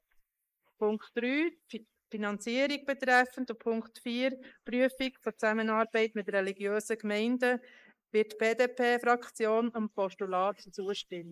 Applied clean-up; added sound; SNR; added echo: neural mask model Resemble Enhance denoiser.